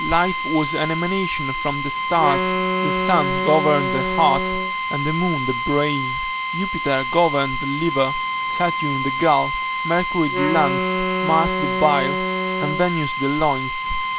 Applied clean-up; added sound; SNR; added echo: none; Drill + Wind instrument, woodwind instrument; 1 dB; none.